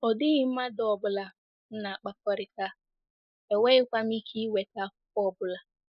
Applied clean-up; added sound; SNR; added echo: neural mask model Resemble Enhance denoiser.